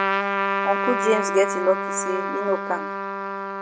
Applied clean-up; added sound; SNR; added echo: none; Trumpet; 0 dB; none.